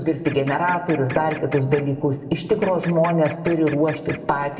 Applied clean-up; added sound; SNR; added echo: none; Printer; 15 dB; reverberation time 1.4 s.